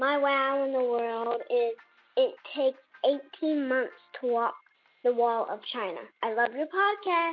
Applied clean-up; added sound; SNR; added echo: none; none; none; none.